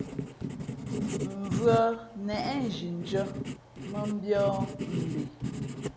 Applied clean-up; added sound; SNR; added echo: none; Writing; 3 dB; none.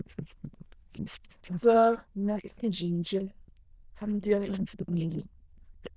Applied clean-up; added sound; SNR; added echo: neural diffusion model UNIVERSE++.